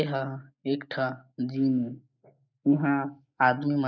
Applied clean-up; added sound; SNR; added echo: neural mask model Resemble Enhance denoiser.